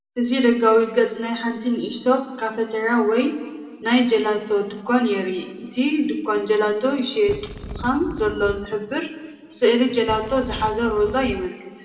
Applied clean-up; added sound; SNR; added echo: none; Wind; 13 dB; reverberation time 1.9 s.